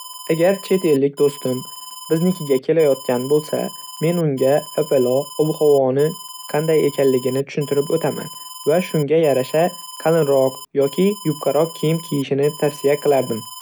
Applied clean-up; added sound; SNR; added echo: none; Alarm; 17 dB; none.